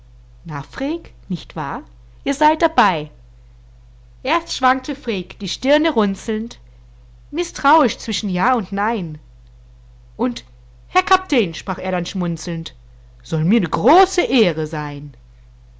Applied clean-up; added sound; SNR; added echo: none; none; none; none.